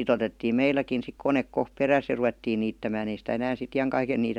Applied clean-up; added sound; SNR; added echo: none; none; none; none.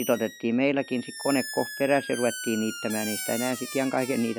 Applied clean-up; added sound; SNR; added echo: classical method log-MMSE.